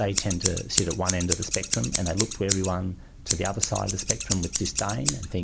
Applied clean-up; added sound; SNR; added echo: none; Scissors; 1 dB; none.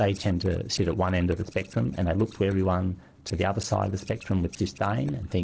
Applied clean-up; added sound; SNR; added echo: neural separator model SepFormer DNS4.